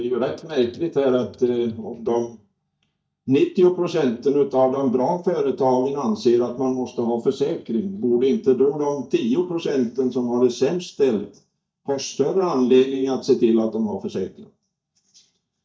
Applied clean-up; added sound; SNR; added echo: neural mask model DeepFilterNet 3.